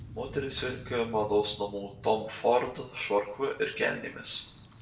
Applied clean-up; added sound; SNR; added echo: none; Rain; 16 dB; reverberation time 0.6 s.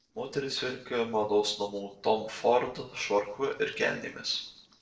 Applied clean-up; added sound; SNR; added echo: neural separator model SepFormer DNS4.